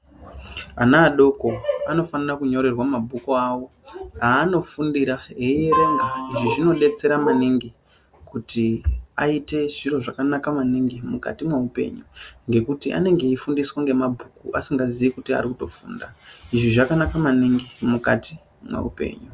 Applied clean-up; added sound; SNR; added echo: none; none; none; none.